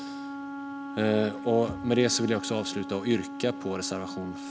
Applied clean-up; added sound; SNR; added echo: none; Wind instrument, woodwind instrument; 9 dB; none.